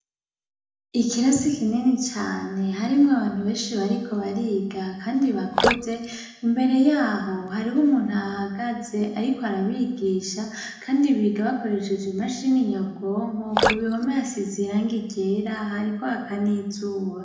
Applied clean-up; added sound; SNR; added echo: none; Drip; 4 dB; reverberation time 0.9 s.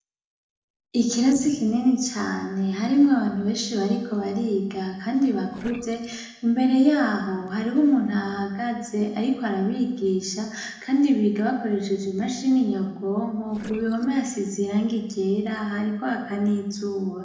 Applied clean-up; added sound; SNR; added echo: neural separator model SepFormer DNS4.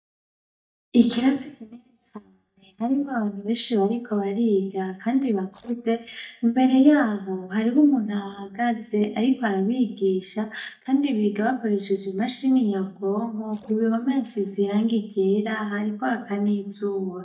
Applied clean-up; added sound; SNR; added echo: neural mask model DeepFilterNet 3.